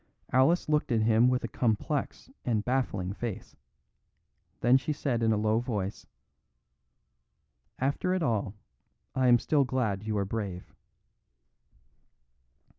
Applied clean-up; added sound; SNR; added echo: none; none; none; none.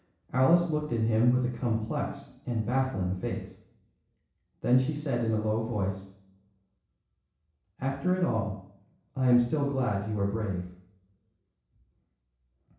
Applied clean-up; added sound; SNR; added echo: none; none; none; reverberation time 0.7 s.